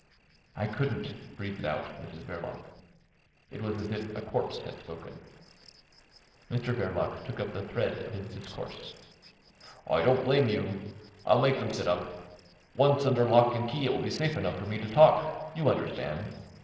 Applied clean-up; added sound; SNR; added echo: neural separator model SepFormer DNS4.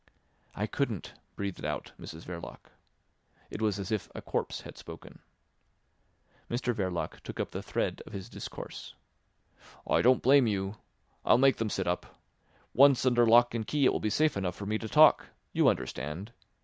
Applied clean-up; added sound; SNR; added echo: none; none; none; none.